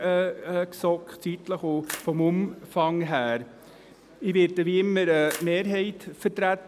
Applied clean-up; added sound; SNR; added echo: none; Splash, splatter; 17 dB; none.